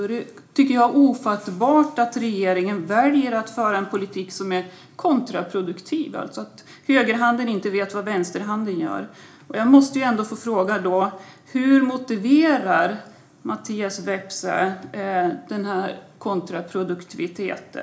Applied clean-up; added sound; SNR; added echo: none; none; none; reverberation time 0.4 s.